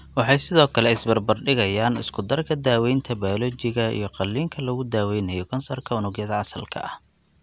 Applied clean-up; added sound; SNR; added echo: none; none; none; none.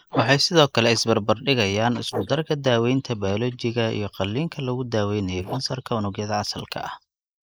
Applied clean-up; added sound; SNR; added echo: neural mask model Resemble Enhance denoiser.